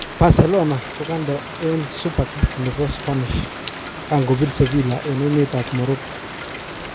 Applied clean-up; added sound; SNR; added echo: none; Rain; 10 dB; none.